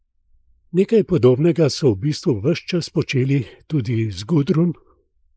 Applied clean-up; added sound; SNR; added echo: neural mask model Resemble Enhance denoiser.